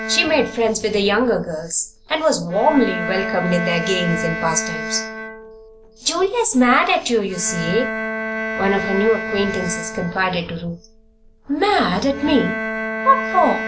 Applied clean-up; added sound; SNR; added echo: none; Bowed string instrument; 7 dB; none.